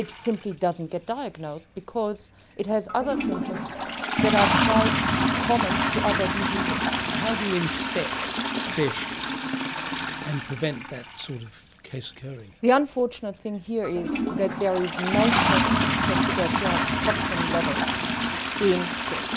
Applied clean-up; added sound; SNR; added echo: none; Toilet flush; -2 dB; none.